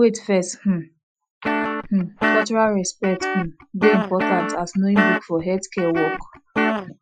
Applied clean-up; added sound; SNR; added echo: classical method Wiener filter.